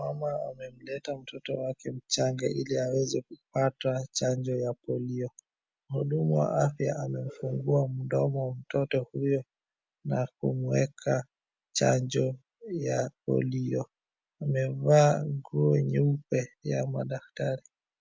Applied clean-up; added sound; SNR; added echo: none; none; none; none.